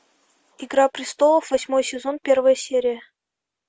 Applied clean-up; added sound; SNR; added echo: none; none; none; none.